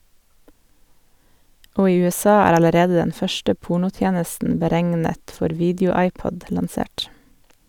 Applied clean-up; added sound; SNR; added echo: none; none; none; none.